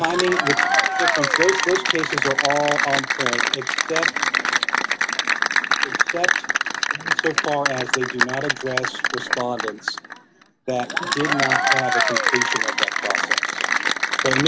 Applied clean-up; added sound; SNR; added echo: none; Applause / Cheering; -5 dB; none.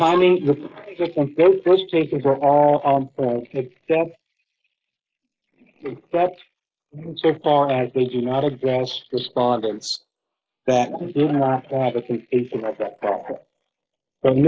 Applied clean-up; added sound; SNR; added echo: neural mask model Resemble Enhance denoiser.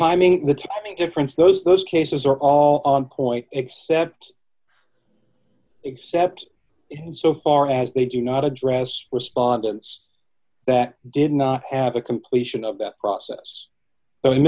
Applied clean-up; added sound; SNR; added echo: none; none; none; none.